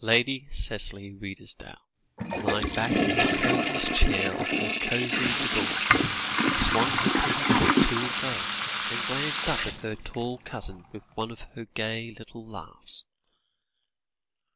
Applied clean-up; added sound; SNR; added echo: none; Toilet flush / Water tap, faucet; -4 dB; none.